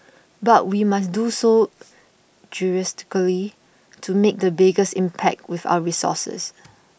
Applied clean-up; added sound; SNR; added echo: none; none; none; none.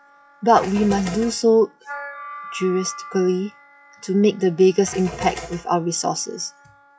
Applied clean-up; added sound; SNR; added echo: classical method log-MMSE.